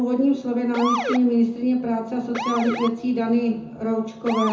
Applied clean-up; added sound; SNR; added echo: none; Motor vehicle (road) / Siren; 9 dB; reverberation time 0.6 s.